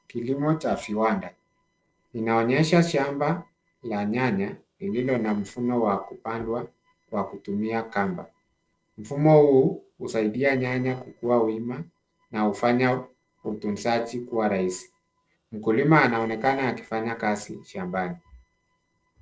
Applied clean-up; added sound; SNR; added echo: neural separator model SepFormer DNS4.